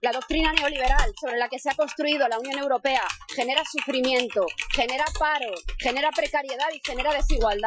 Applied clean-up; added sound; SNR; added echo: classical method Wiener filter.